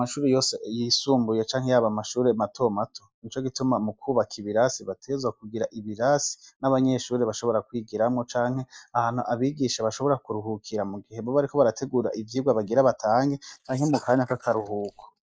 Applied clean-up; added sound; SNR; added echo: neural mask model Resemble Enhance denoiser.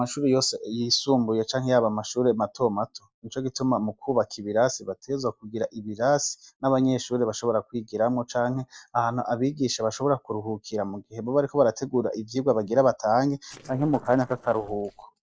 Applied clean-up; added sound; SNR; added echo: neural separator model SepFormer DNS4.